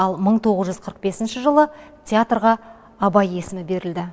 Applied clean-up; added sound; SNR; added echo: none; none; none; none.